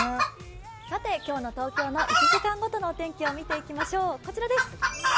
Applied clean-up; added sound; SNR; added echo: none; Chicken, rooster; -1 dB; none.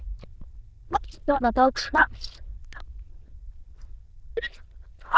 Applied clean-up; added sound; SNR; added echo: neural diffusion model UNIVERSE++.